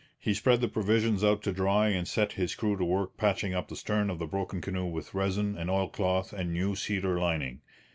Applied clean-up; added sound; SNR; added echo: none; none; none; none.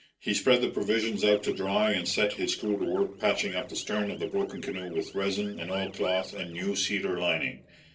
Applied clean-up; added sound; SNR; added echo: neural separator model SepFormer DNS4.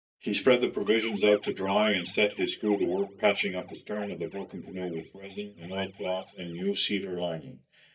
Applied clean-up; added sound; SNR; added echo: neural mask model DeepFilterNet 3.